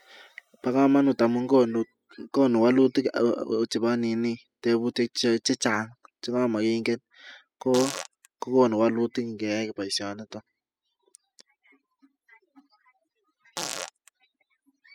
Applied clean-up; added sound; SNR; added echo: classical method spectral subtraction.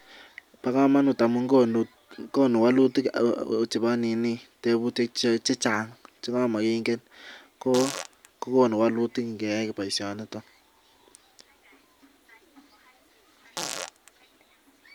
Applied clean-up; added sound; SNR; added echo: none; Fart; 10 dB; none.